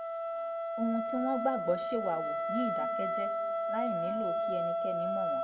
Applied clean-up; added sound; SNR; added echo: none; Wind instrument, woodwind instrument; -3 dB; reverberation time 1.0 s.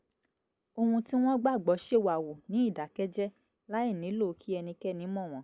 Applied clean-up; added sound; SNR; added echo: none; none; none; none.